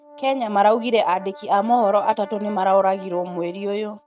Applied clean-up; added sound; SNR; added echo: neural mask model RNNoise.